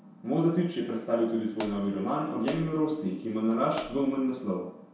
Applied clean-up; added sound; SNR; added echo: none; Hi-hat; 12 dB; reverberation time 0.7 s.